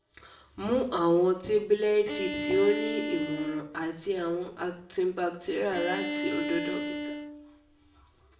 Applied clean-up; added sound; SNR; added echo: none; Bowed string instrument; 5 dB; reverberation time 0.5 s.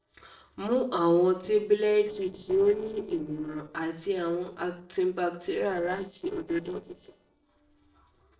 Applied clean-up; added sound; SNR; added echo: neural separator model SepFormer DNS4.